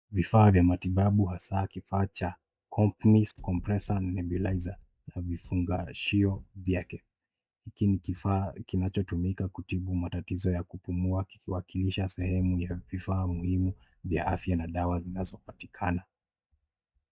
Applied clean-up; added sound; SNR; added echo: neural mask model DeepFilterNet 3.